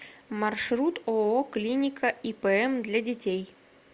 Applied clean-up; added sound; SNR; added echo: none; none; none; none.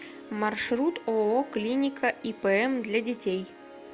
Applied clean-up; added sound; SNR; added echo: none; Harp; 18 dB; none.